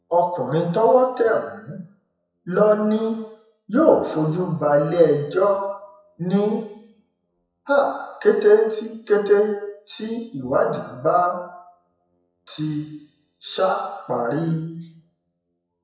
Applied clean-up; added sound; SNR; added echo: classical method WPE with log-MMSE.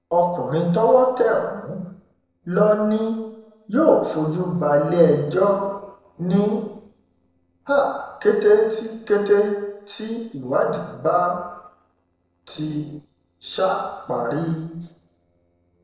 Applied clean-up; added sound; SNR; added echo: neural separator model SepFormer DNS4.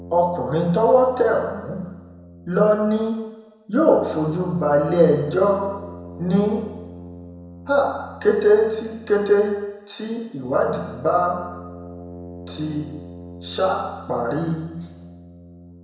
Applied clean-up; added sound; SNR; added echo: none; Brass instrument; 17 dB; reverberation time 1.0 s.